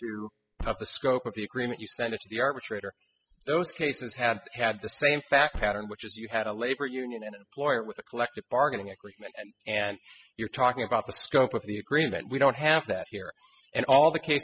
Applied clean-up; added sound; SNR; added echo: classical method spectral subtraction.